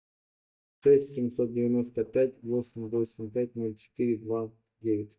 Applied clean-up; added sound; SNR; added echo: neural mask model DeepFilterNet 3.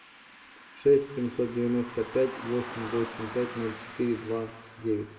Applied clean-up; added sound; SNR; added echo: none; Car passing by; 14 dB; reverberation time 1.1 s.